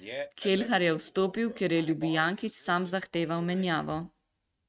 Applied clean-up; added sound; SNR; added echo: neural mask model RNNoise.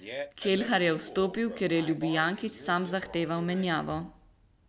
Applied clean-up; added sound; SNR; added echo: none; Fart; 15 dB; none.